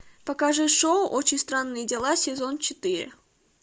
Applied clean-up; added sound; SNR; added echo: none; none; none; none.